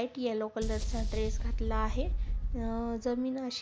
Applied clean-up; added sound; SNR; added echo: none; Boom; -3 dB; none.